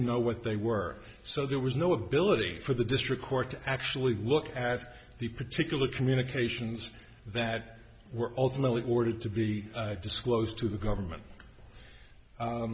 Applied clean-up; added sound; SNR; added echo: none; none; none; none.